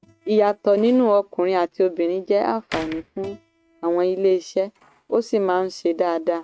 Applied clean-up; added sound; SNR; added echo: neural mask model RNNoise.